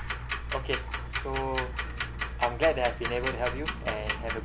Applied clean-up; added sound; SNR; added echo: none; Tick-tock; 1 dB; none.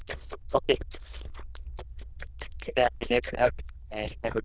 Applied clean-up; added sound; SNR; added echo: neural diffusion model UNIVERSE++.